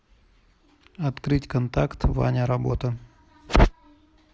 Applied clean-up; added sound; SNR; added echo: none; none; none; none.